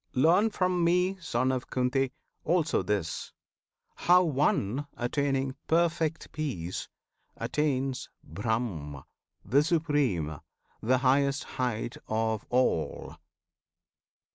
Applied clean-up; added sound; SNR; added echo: none; none; none; none.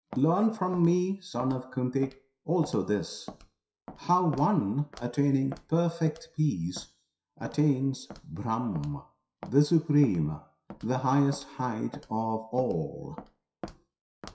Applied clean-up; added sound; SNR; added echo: classical method WPE with log-MMSE.